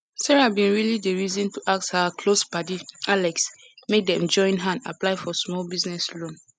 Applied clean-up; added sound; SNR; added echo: none; none; none; none.